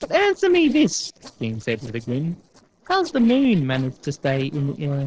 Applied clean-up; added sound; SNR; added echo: neural separator model SepFormer DNS4.